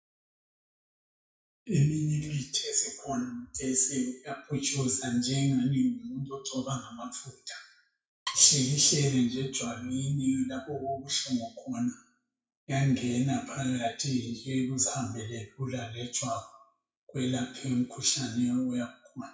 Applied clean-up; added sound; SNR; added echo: classical method WPE with log-MMSE.